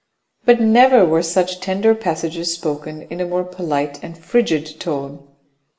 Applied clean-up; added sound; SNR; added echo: none; none; none; reverberation time 0.6 s.